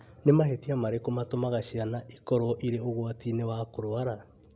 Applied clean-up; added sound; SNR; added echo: none; none; none; none.